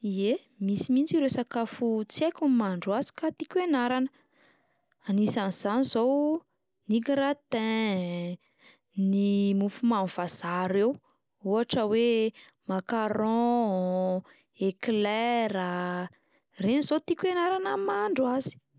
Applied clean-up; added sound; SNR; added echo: none; none; none; none.